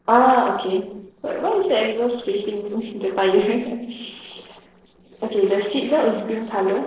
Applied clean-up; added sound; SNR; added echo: neural separator model SepFormer DNS4.